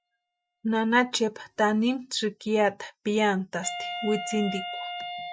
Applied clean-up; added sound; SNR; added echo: classical method Wiener filter.